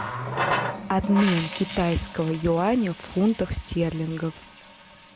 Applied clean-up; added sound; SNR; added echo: none; Water tap, faucet; 7 dB; none.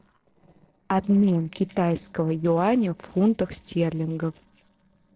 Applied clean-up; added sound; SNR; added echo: neural separator model SepFormer DNS4.